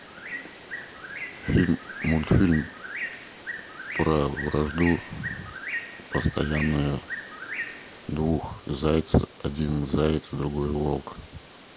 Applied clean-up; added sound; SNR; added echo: none; Bird; 11 dB; none.